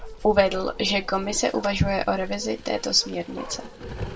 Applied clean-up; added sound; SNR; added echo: none; Bark; 11 dB; reverberation time 0.1 s.